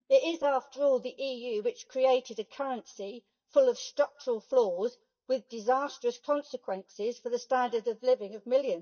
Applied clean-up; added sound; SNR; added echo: neural mask model DeepFilterNet 3.